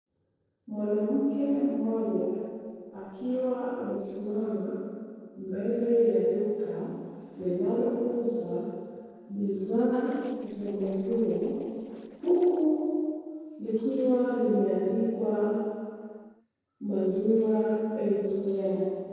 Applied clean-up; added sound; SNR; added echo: neural separator model SepFormer DNS4.